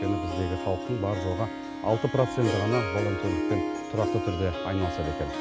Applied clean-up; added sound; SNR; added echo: none; Harp; 3 dB; none.